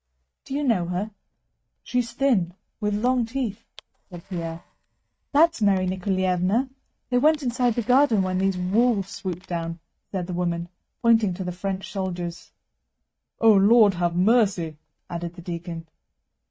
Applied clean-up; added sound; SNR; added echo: neural mask model RNNoise.